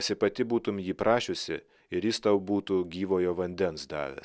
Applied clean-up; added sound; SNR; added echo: none; none; none; none.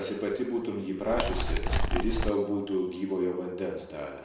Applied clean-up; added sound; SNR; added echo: none; Animal; -4 dB; reverberation time 1.0 s.